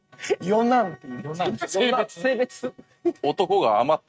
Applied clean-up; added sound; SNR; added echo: neural mask model RNNoise.